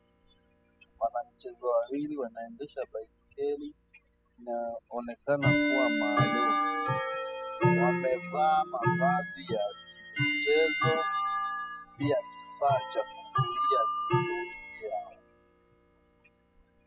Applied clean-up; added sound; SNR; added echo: classical method spectral subtraction.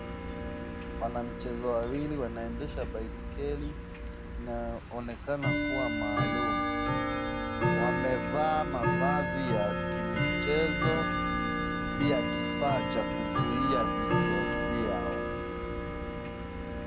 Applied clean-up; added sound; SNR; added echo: none; Tick-tock / Bell; -4 dB; none.